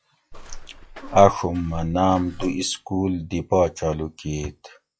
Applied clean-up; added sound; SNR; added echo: classical method log-MMSE.